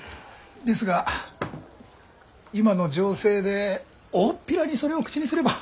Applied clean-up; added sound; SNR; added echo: none; none; none; none.